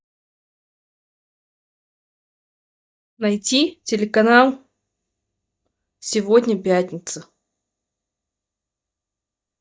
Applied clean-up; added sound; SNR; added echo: neural mask model DeepFilterNet 3.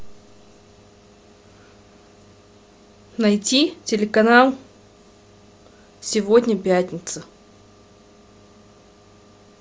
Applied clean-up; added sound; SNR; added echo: none; none; none; none.